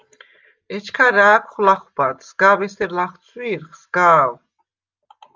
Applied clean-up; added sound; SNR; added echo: none; none; none; none.